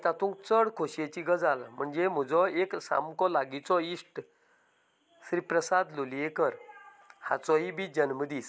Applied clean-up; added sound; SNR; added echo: none; none; none; none.